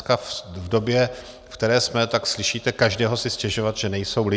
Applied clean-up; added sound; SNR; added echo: none; none; none; none.